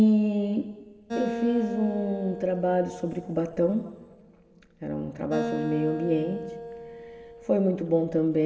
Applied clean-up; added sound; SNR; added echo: none; Acoustic guitar; 10 dB; reverberation time 1.8 s.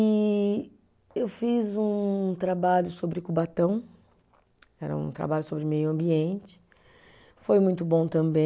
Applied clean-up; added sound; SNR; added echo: none; none; none; none.